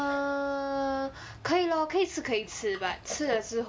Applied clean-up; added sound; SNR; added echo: none; Chewing, mastication; 18 dB; none.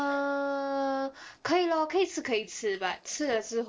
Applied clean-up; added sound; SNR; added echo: neural separator model SepFormer DNS4.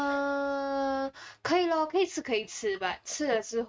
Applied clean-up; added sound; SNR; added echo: neural mask model RNNoise.